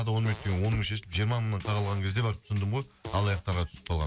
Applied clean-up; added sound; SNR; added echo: none; Fart; 19 dB; none.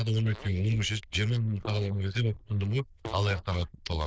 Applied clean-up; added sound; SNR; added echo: neural diffusion model UNIVERSE++.